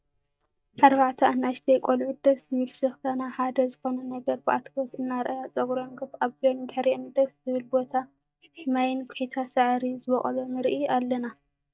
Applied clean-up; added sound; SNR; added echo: neural mask model DeepFilterNet 3.